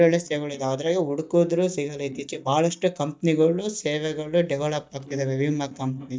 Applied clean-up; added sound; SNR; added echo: neural mask model DeepFilterNet 3.